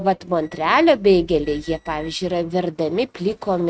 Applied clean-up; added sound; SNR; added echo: neural mask model RNNoise.